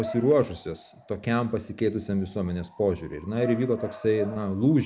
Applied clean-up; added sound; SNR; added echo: none; Bark / Motor vehicle (road) / Siren; 16 dB; none.